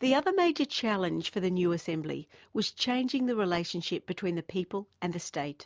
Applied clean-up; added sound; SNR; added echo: none; none; none; none.